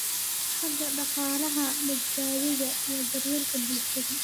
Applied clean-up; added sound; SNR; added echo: none; Sink (filling or washing) / Water tap, faucet; -4 dB; none.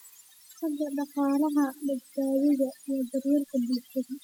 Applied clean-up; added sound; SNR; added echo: classical method spectral subtraction.